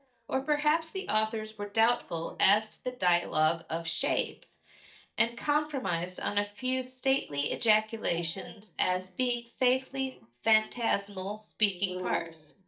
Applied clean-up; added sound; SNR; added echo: neural mask model DeepFilterNet 3.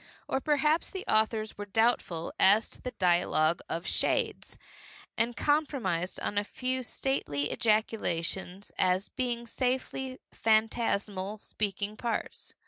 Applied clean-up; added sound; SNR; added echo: none; none; none; none.